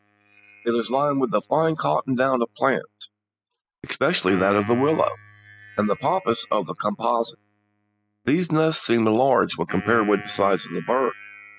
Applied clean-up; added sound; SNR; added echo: classical method spectral subtraction.